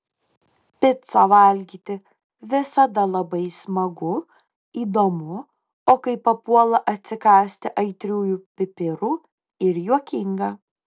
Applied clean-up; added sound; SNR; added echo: none; none; none; none.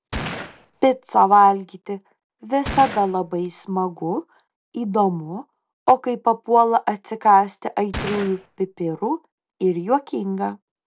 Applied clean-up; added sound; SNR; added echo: none; Gunshot, gunfire; 11 dB; none.